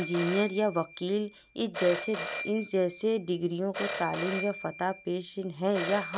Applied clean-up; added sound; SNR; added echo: none; Telephone; 3 dB; none.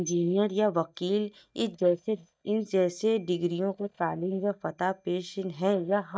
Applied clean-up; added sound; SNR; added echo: neural mask model DeepFilterNet 3.